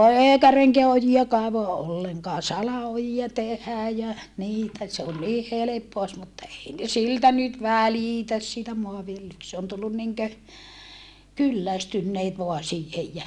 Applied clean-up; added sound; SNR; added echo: none; none; none; none.